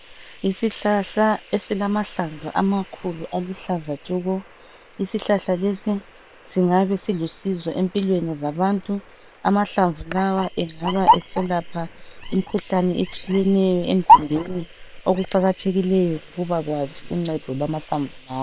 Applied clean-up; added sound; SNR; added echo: neural separator model SepFormer WHAM!.